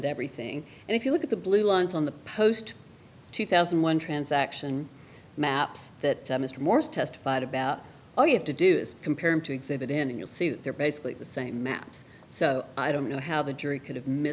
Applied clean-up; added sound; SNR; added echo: none; none; none; none.